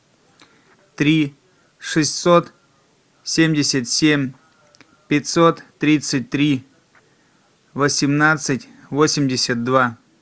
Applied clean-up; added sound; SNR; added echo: none; none; none; none.